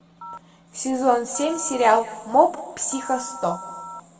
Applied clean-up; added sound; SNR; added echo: none; Telephone; 16 dB; reverberation time 1.7 s.